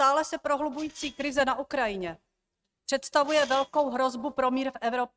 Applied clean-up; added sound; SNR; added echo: neural mask model RNNoise.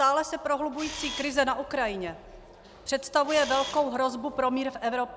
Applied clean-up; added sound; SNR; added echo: none; Camera; 10 dB; none.